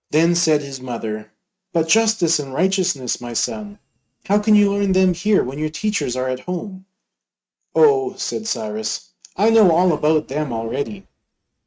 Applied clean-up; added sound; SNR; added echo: neural mask model RNNoise.